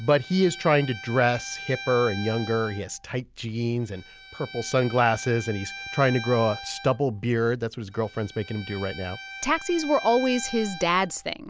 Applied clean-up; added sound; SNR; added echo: none; Bowed string instrument; 14 dB; none.